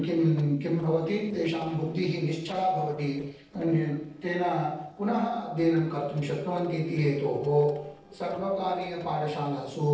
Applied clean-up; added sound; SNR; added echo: neural separator model SepFormer DNS4.